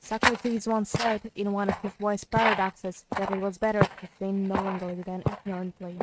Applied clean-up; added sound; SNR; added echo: neural mask model RNNoise.